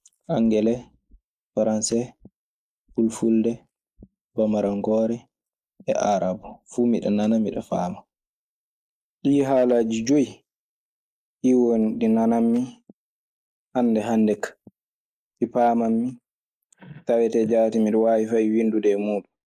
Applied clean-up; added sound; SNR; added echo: neural mask model Resemble Enhance denoiser.